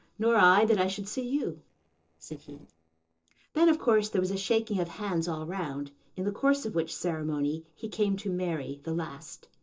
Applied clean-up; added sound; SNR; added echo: neural separator model SepFormer DNS4.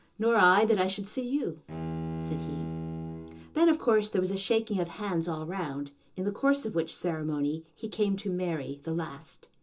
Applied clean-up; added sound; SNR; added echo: none; Bowed string instrument; 9 dB; reverberation time 0.2 s.